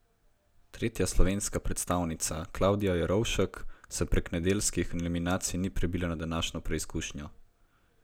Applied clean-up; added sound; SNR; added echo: none; none; none; none.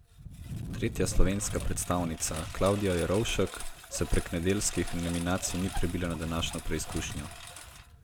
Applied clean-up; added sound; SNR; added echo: none; Engine; 11 dB; none.